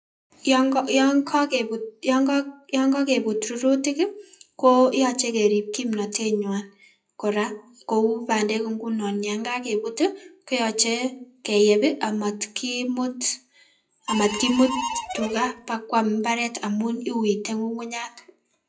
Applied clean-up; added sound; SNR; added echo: classical method WPE with log-MMSE.